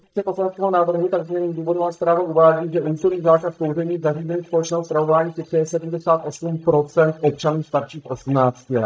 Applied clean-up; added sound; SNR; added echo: neural mask model DeepFilterNet 3.